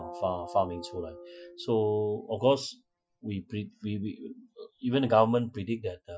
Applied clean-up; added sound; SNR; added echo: classical method Wiener filter.